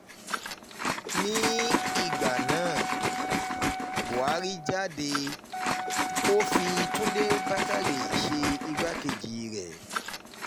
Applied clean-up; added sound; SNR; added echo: none; Liquid + Wind instrument, woodwind instrument; -2 dB; none.